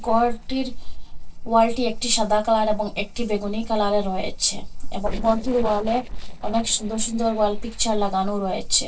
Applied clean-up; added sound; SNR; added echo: neural separator model SepFormer DNS4.